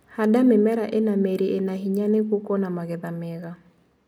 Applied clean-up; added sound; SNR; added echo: none; none; none; none.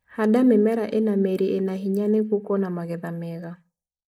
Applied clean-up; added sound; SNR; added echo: neural mask model Resemble Enhance denoiser.